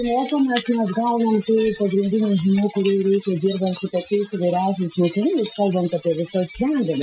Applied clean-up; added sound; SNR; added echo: classical method Wiener filter.